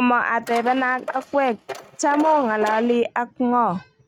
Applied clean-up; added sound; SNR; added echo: neural mask model RNNoise.